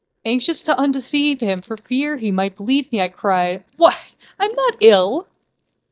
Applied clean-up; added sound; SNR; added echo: neural mask model DeepFilterNet 3.